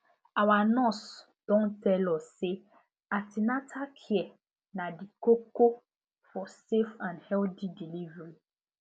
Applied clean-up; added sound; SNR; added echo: none; none; none; none.